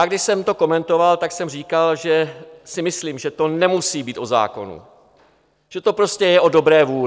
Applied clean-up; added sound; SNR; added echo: none; none; none; none.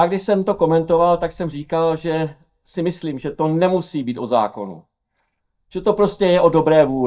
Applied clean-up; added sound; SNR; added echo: neural mask model DeepFilterNet 3.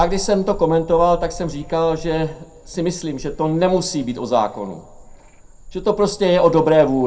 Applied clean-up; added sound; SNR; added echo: none; Frog; 15 dB; reverberation time 0.2 s.